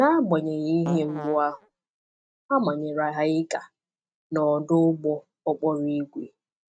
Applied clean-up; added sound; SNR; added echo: neural mask model RNNoise.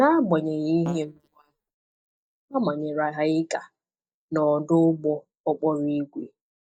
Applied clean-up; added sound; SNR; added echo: neural mask model DeepFilterNet 3.